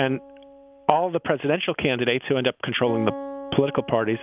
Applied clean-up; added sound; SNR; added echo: none; Acoustic guitar; 15 dB; none.